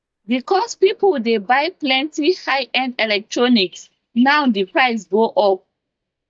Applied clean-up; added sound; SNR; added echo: neural mask model DeepFilterNet 3.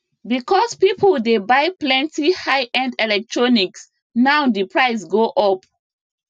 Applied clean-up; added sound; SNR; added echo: none; none; none; none.